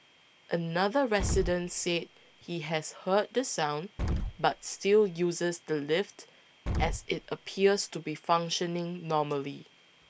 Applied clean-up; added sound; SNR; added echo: none; Explosion; 5 dB; none.